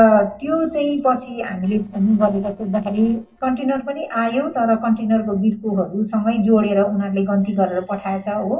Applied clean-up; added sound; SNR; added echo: neural separator model SepFormer DNS4.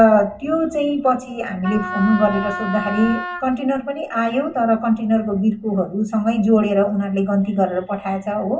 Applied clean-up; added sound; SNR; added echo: none; Wind instrument, woodwind instrument; 8 dB; reverberation time 0.1 s.